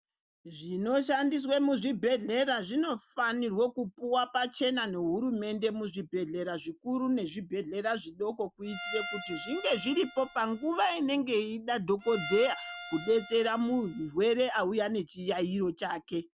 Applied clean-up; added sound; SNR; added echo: none; Bowed string instrument; 12 dB; none.